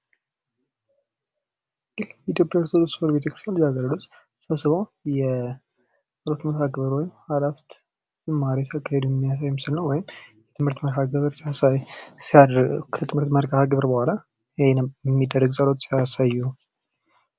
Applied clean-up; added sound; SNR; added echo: none; none; none; none.